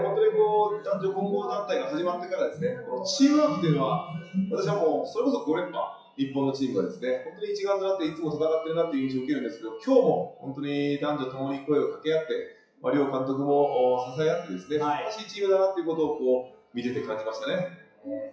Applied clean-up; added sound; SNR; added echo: classical method WPE with log-MMSE.